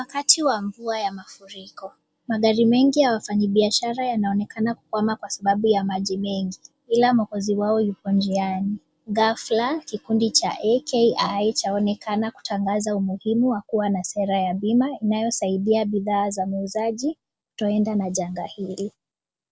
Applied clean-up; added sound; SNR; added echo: none; none; none; none.